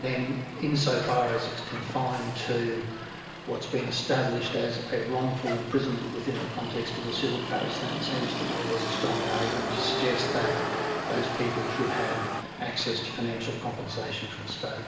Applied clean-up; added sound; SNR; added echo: none; Motor vehicle (road); 4 dB; reverberation time 1.1 s.